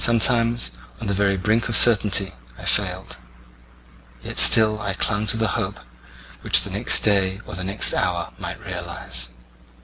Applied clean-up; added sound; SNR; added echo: none; none; none; none.